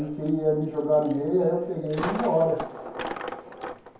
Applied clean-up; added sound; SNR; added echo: none; Coin (dropping); 10 dB; reverberation time 0.9 s.